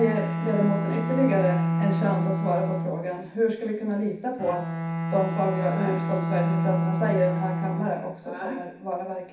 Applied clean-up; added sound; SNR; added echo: none; Bowed string instrument; 1 dB; reverberation time 0.6 s.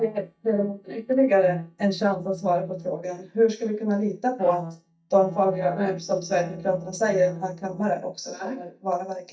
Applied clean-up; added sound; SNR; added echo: neural mask model DeepFilterNet 3.